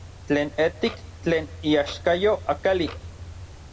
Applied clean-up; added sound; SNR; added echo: none; Clock; 14 dB; reverberation time 1.5 s.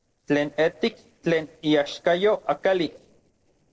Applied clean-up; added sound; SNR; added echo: neural separator model SepFormer DNS4.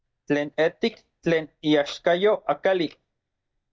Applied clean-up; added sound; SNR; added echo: neural mask model DeepFilterNet 3.